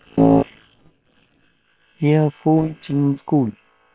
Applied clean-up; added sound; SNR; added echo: neural separator model SepFormer WHAM!.